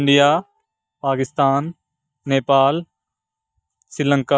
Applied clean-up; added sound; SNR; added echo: neural mask model DeepFilterNet 3.